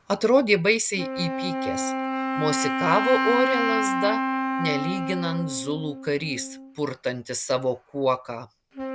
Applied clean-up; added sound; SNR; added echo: none; Wind instrument, woodwind instrument; 3 dB; none.